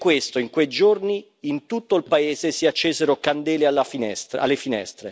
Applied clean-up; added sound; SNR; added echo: none; none; none; none.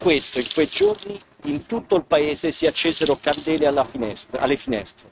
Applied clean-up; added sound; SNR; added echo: neural mask model RNNoise.